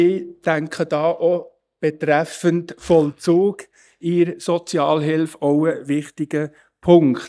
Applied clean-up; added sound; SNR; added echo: neural mask model DeepFilterNet 3.